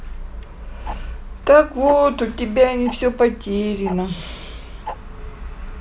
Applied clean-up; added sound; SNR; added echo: none; Tick-tock; 18 dB; none.